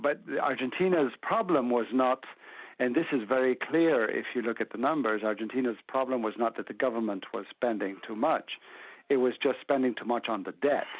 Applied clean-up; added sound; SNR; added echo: none; none; none; none.